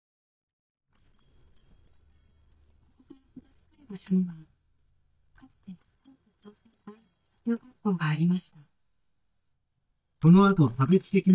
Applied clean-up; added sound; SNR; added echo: neural mask model DeepFilterNet 3.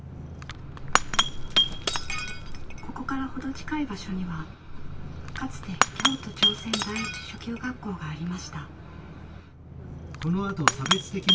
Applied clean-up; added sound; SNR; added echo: none; Shatter / Crushing; -3 dB; reverberation time 0.1 s.